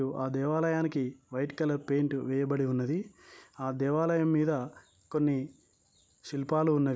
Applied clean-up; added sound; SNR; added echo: none; none; none; none.